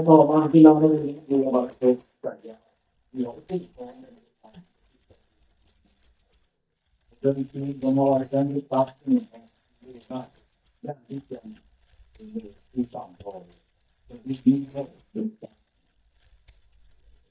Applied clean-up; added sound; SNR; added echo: neural mask model DeepFilterNet 3.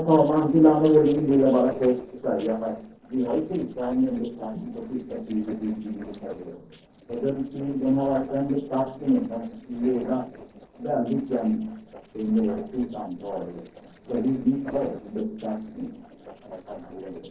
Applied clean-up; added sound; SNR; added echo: neural separator model SepFormer DNS4.